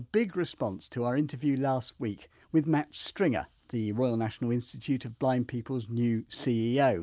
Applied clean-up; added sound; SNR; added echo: none; none; none; none.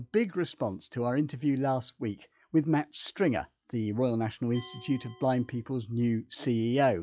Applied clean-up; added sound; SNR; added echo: classical method log-MMSE.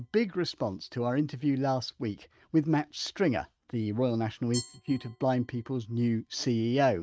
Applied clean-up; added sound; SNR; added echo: neural mask model RNNoise.